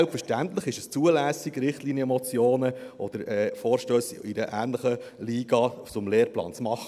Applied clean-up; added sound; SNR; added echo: none; none; none; none.